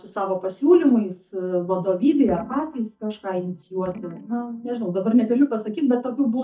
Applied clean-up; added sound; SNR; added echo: neural mask model DeepFilterNet 3.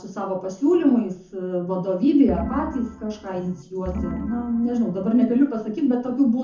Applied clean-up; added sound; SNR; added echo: none; Organ; 10 dB; reverberation time 0.7 s.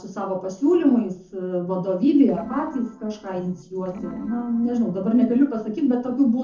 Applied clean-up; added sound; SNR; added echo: neural separator model SepFormer DNS4.